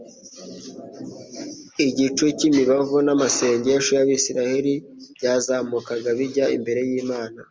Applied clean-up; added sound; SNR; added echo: none; none; none; none.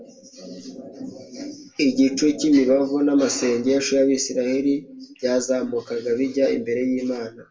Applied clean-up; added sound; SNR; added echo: none; none; none; reverberation time 0.2 s.